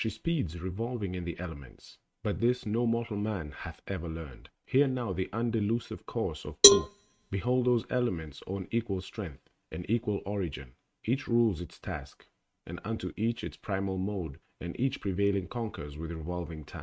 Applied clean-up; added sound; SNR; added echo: neural mask model RNNoise.